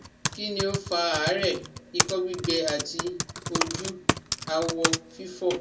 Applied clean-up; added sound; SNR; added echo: none; Typing; 2 dB; reverberation time 0.2 s.